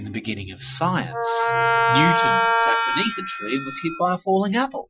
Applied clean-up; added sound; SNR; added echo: classical method Wiener filter.